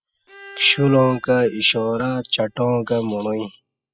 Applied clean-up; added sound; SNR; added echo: classical method spectral subtraction.